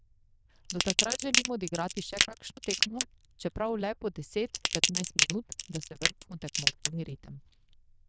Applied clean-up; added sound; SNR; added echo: neural diffusion model UNIVERSE++.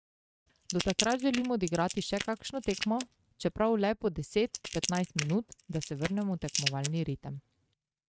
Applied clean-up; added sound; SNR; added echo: neural mask model RNNoise.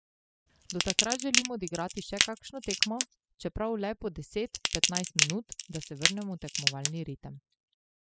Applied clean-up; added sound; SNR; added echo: classical method spectral subtraction.